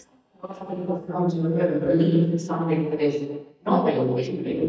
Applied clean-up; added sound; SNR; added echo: neural mask model DeepFilterNet 3.